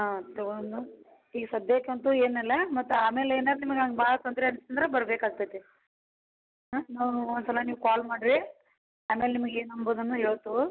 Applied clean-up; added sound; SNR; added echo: none; none; none; none.